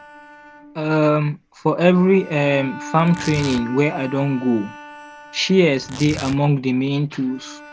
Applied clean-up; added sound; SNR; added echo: none; Bowed string instrument + Tearing; 16 dB; none.